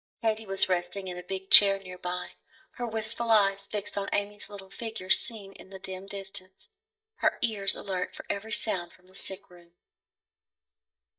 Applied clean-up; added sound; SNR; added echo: neural mask model DeepFilterNet 3.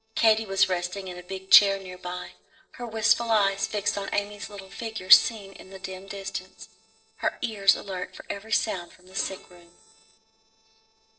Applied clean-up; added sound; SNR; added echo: neural separator model SepFormer DNS4.